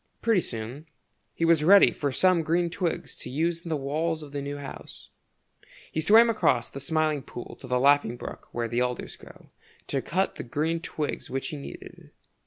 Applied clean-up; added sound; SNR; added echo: none; none; none; none.